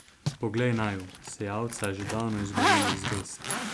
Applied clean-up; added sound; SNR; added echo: none; Zipper (clothing); 0 dB; none.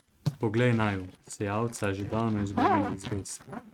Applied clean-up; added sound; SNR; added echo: neural mask model RNNoise.